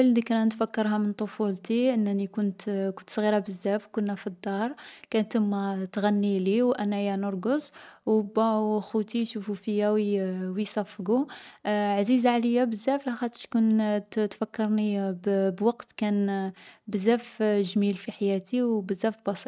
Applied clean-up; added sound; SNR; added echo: none; none; none; none.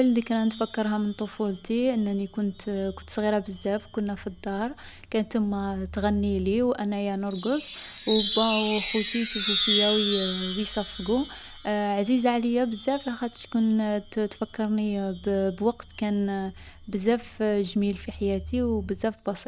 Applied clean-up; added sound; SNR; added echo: none; Chime; 9 dB; none.